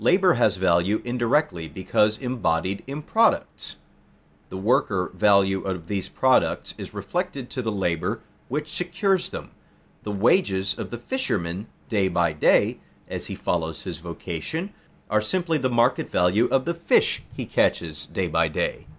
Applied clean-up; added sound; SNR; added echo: none; none; none; none.